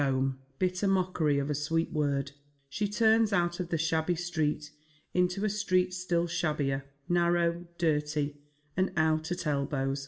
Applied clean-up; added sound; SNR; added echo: none; none; none; reverberation time 0.4 s.